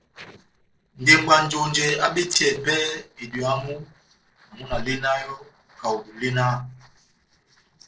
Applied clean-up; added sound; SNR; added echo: neural separator model SepFormer DNS4.